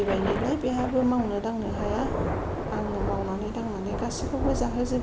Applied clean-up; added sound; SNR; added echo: none; Thunder / Rain; 2 dB; none.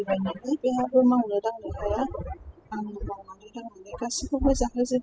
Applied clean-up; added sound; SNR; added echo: classical method spectral subtraction.